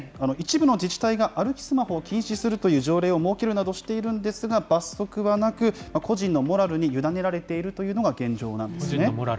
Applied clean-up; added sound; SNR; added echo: none; none; none; none.